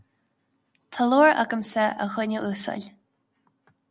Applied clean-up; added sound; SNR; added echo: none; none; none; none.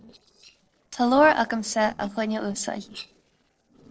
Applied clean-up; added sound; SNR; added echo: neural separator model SepFormer DNS4.